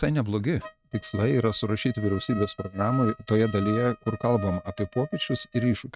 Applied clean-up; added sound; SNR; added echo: neural mask model RNNoise.